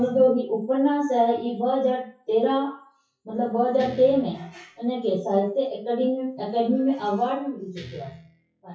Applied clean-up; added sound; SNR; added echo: classical method WPE with log-MMSE.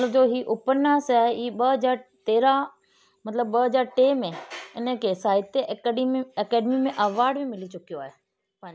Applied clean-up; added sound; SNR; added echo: none; none; none; none.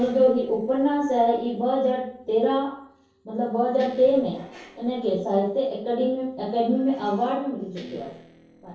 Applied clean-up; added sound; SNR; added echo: neural separator model SepFormer DNS4.